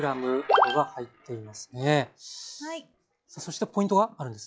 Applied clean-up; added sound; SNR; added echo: classical method log-MMSE.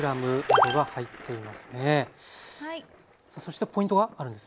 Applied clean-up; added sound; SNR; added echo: none; Thunder; 18 dB; none.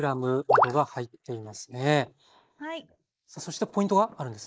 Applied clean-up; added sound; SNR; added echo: neural mask model Resemble Enhance denoiser.